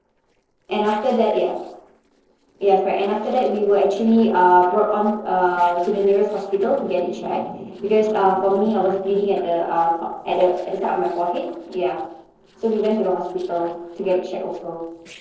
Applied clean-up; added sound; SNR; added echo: neural separator model SepFormer DNS4.